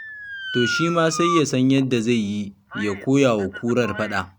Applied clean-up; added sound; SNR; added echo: none; Motor vehicle (road) / Siren; 10 dB; none.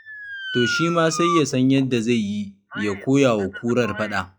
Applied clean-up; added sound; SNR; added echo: classical method log-MMSE.